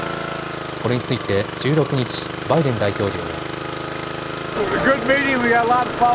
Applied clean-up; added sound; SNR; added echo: none; Engine starting; 6 dB; none.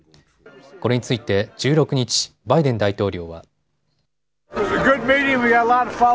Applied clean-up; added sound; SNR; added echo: none; none; none; none.